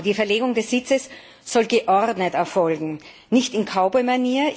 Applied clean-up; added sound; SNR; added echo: none; none; none; none.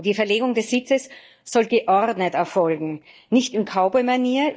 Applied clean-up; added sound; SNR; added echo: neural mask model DeepFilterNet 3.